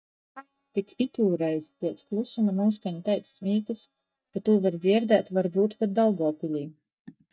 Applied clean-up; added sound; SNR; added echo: neural mask model DeepFilterNet 3.